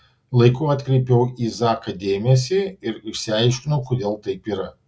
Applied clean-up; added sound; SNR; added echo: none; none; none; none.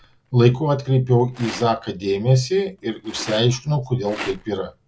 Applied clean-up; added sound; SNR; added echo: none; Rattle; 19 dB; none.